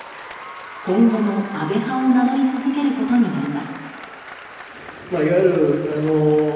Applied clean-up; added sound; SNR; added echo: none; Applause; 17 dB; reverberation time 1.0 s.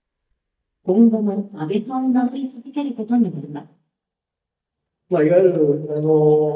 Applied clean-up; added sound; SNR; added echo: neural mask model DeepFilterNet 3.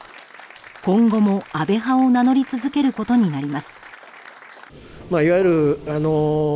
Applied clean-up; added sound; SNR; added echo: none; none; none; none.